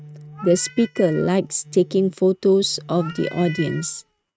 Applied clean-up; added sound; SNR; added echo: neural mask model RNNoise.